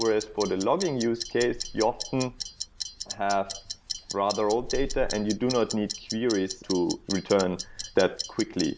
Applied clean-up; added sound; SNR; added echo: none; Clock; 11 dB; none.